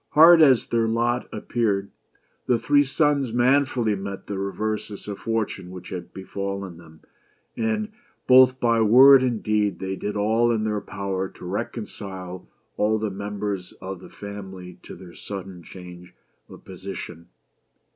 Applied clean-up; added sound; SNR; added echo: none; none; none; none.